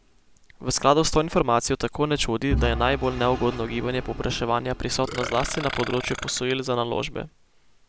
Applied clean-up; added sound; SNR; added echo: none; Burping, eructation + Engine / Vehicle; 9 dB; none.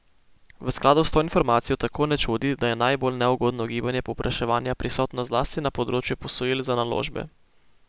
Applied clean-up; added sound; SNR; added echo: none; none; none; none.